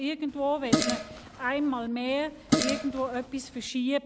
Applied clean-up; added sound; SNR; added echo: none; Fart; 1 dB; none.